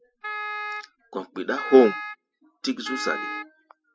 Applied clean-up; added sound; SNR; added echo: classical method spectral subtraction.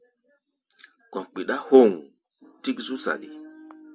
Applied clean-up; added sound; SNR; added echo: none; none; none; none.